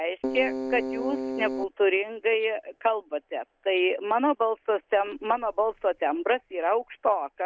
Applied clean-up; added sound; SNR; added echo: none; Keyboard (musical); 4 dB; none.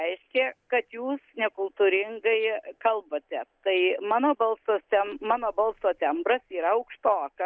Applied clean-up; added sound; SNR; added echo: none; none; none; none.